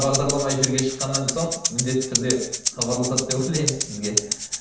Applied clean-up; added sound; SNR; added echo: none; Rattle (instrument); 2 dB; reverberation time 0.7 s.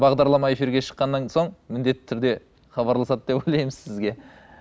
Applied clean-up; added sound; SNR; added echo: none; none; none; none.